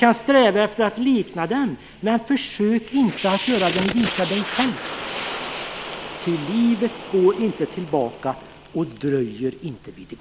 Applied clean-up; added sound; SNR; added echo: none; Fire; 11 dB; none.